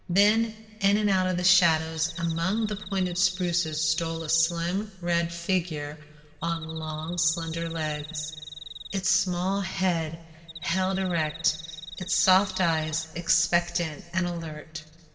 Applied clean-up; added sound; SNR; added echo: none; Cricket; 13 dB; reverberation time 1.3 s.